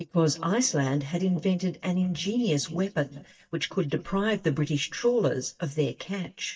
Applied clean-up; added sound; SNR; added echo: neural mask model DeepFilterNet 3.